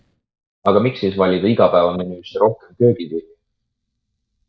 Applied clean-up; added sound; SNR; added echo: neural mask model DeepFilterNet 3.